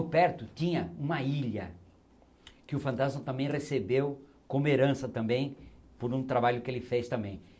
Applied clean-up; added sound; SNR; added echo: none; none; none; none.